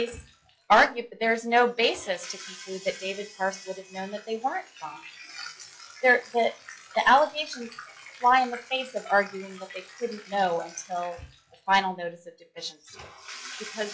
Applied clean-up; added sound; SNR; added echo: classical method log-MMSE.